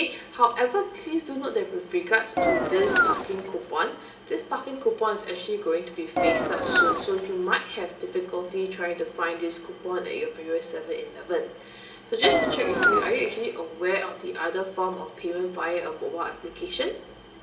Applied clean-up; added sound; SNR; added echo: none; Engine; -3 dB; reverberation time 0.8 s.